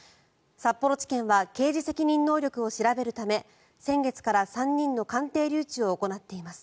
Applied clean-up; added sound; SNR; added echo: none; none; none; none.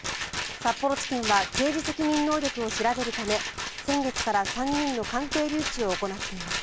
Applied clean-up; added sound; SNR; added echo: none; Rattle; 5 dB; none.